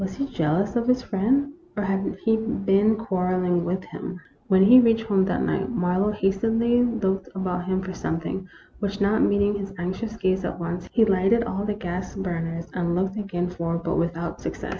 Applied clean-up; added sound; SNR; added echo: none; none; none; none.